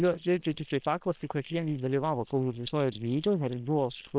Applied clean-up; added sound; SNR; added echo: neural separator model SepFormer WHAM!.